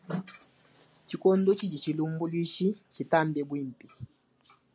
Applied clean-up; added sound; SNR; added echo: none; none; none; none.